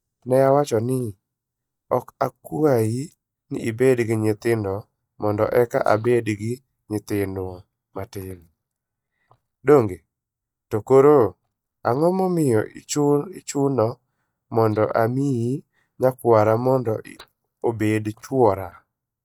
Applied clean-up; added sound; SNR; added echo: neural mask model DeepFilterNet 3.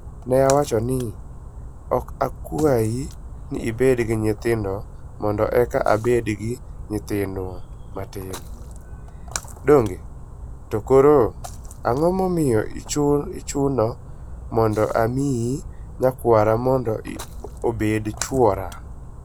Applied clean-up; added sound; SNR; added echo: none; Splash, splatter; 13 dB; none.